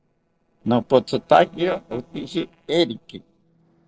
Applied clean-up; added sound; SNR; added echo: neural separator model SepFormer DNS4.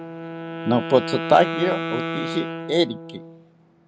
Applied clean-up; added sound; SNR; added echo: none; Wind instrument, woodwind instrument; 7 dB; none.